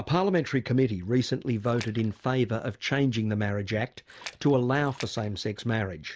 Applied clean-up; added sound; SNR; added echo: none; Splash, splatter; 18 dB; none.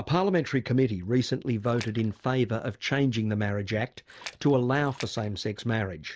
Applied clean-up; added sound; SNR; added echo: neural separator model SepFormer DNS4.